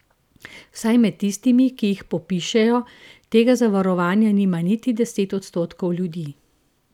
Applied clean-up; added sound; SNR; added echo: none; none; none; none.